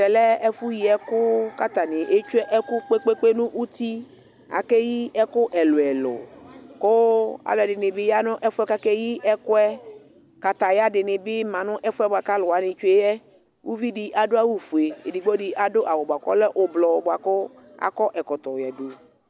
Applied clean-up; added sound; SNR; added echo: none; none; none; none.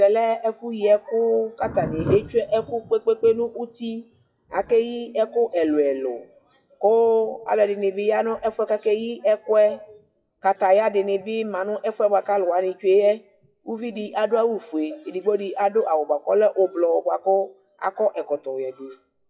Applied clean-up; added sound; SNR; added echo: classical method WPE with log-MMSE.